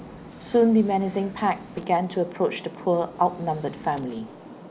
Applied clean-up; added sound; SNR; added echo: none; Gunshot, gunfire; 19 dB; none.